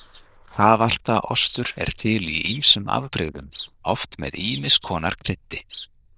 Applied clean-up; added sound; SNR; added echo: neural diffusion model UNIVERSE++.